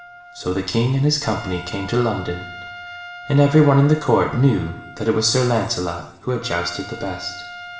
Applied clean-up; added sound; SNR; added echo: none; Trumpet; 17 dB; reverberation time 0.8 s.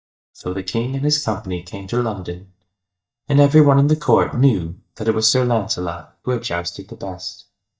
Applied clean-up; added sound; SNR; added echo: neural mask model DeepFilterNet 3.